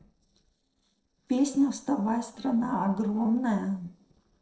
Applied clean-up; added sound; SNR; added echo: neural separator model SepFormer DNS4.